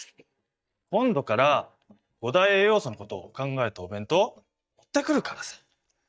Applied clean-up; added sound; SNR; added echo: neural mask model DeepFilterNet 3.